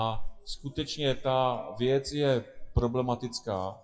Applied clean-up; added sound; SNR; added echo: classical method WPE with log-MMSE.